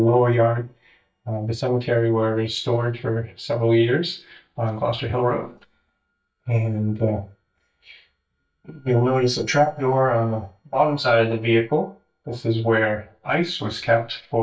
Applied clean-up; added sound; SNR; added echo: neural mask model DeepFilterNet 3.